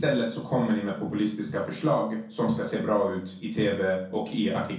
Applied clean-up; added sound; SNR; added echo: none; none; none; reverberation time 0.6 s.